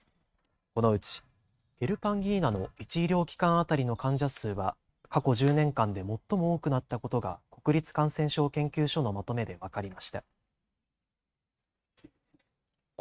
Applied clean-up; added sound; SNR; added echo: neural mask model RNNoise.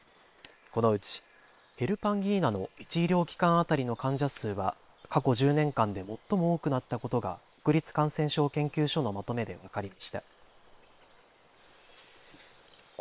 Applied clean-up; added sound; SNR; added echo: neural separator model SepFormer WHAM!.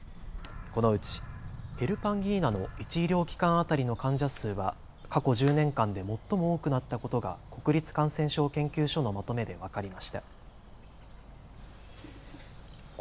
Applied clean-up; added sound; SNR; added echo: none; Bird vocalization, bird call, bird song; 14 dB; none.